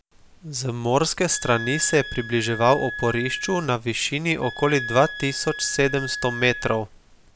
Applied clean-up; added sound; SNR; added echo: none; Wind instrument, woodwind instrument; 11 dB; none.